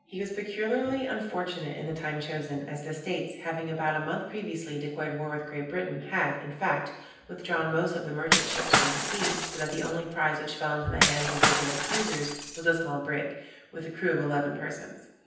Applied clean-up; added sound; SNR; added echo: none; Shatter / Crushing; -4 dB; reverberation time 0.9 s.